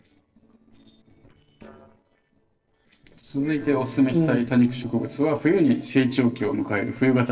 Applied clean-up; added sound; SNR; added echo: neural separator model SepFormer DNS4.